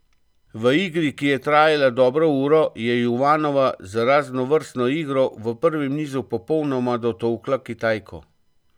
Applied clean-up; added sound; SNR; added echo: none; none; none; none.